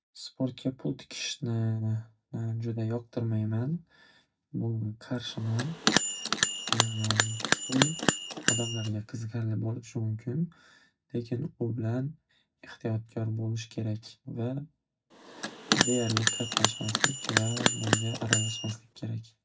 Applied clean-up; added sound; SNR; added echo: none; Bell; -4 dB; reverberation time 0.3 s.